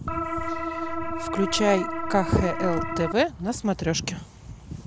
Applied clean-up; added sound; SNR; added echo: none; Organ; 2 dB; none.